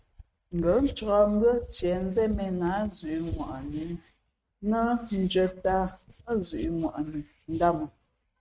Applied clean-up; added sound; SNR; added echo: neural mask model RNNoise.